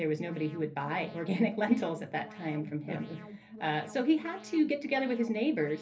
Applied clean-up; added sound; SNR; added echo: none; Alarm; 17 dB; reverberation time 0.3 s.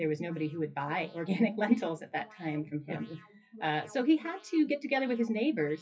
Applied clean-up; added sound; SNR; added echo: classical method WPE with log-MMSE.